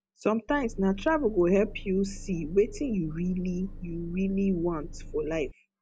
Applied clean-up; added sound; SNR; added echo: none; Engine; 12 dB; none.